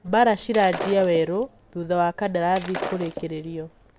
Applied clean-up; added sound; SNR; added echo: none; Shatter; 11 dB; none.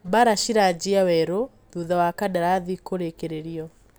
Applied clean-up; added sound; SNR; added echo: none; none; none; none.